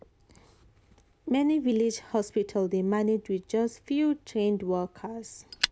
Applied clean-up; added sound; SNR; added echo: none; Fire; 15 dB; none.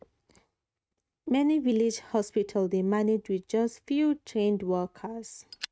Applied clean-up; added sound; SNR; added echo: neural mask model RNNoise.